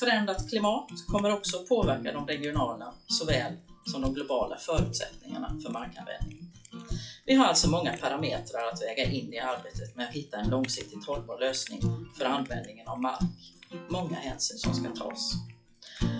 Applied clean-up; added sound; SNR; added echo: classical method WPE with log-MMSE.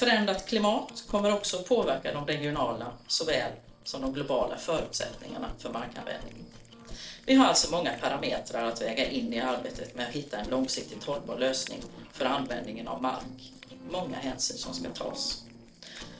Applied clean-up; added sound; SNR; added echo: neural separator model SepFormer DNS4.